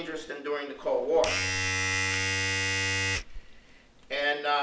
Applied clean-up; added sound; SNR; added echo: none; Domestic sounds, home sounds; -1 dB; none.